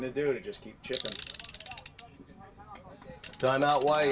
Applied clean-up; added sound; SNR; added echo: none; Tools; -1 dB; reverberation time 0.2 s.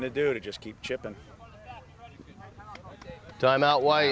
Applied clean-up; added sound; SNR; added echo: none; none; none; none.